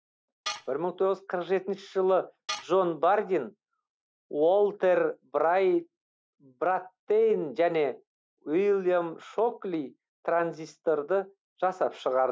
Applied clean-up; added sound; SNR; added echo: none; Tools; 12 dB; none.